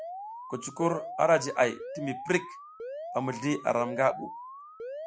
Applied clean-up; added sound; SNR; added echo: classical method Wiener filter.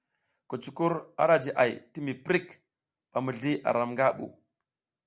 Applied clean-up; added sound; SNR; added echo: none; none; none; none.